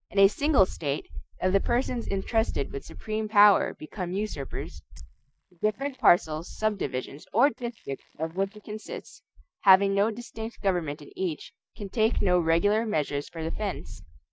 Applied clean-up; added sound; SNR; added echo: neural mask model DeepFilterNet 3.